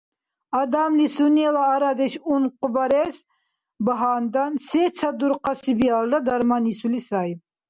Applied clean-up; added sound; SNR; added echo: none; none; none; none.